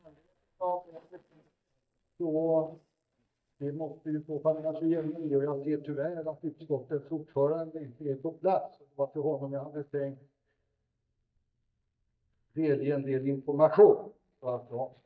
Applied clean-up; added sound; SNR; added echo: neural mask model DeepFilterNet 3.